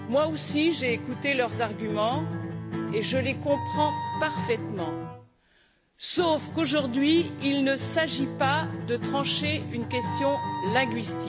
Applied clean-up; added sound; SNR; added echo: none; Acoustic guitar + Wind instrument, woodwind instrument; 5 dB; none.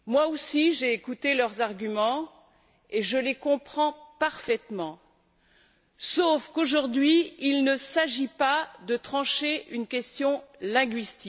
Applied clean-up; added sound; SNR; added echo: none; none; none; none.